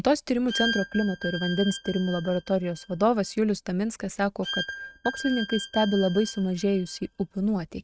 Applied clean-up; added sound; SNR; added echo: neural mask model RNNoise.